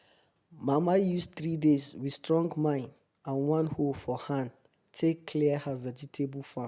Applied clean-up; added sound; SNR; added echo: none; none; none; none.